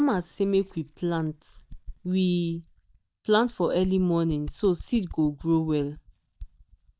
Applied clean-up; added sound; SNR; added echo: neural mask model DeepFilterNet 3.